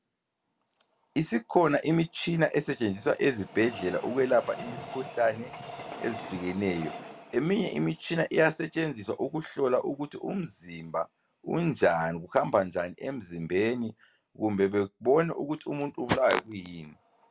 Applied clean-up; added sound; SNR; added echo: none; Train; 19 dB; none.